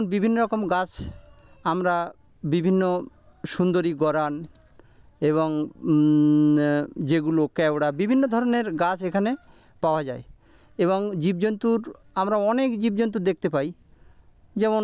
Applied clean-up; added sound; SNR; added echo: none; none; none; none.